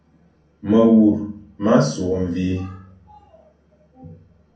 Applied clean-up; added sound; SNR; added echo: none; none; none; reverberation time 0.6 s.